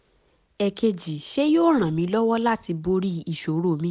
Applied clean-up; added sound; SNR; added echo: none; none; none; none.